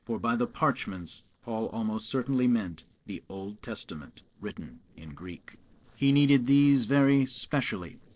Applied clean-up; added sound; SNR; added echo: neural separator model SepFormer DNS4.